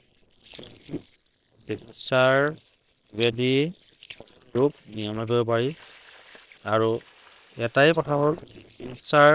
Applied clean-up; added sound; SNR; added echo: neural separator model SepFormer WHAM!.